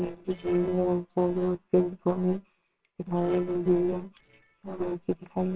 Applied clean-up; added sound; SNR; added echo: neural separator model SepFormer WHAMR!.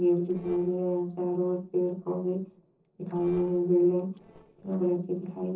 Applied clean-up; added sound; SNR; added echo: neural separator model SepFormer DNS4.